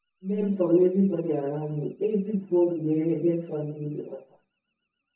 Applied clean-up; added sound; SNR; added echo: neural mask model DeepFilterNet 3.